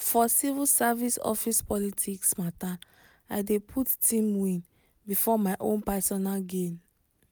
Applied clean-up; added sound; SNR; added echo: none; none; none; none.